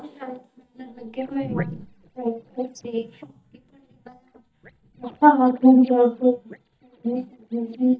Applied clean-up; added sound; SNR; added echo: neural mask model DeepFilterNet 3.